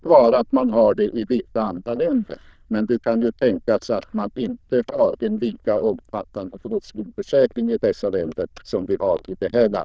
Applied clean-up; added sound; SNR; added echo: neural diffusion model UNIVERSE++.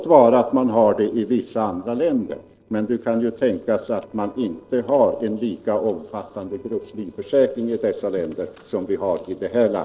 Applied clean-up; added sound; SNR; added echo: neural separator model SepFormer DNS4.